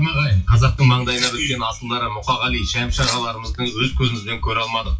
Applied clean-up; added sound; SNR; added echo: classical method WPE with log-MMSE.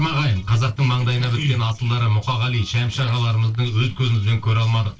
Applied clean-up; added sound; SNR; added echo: neural separator model SepFormer DNS4.